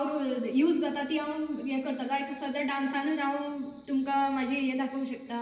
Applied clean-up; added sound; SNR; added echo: none; Insect; 2 dB; reverberation time 0.9 s.